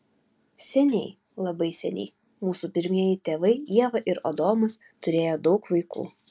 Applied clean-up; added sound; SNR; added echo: none; none; none; none.